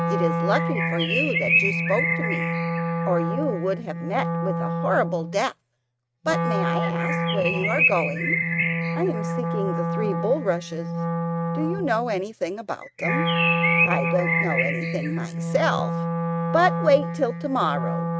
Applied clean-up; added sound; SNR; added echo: neural mask model RNNoise.